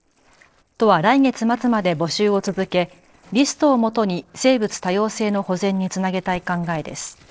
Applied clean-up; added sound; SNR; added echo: neural separator model SepFormer DNS4.